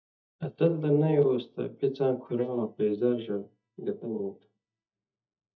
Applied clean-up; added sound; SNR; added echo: neural mask model DeepFilterNet 3.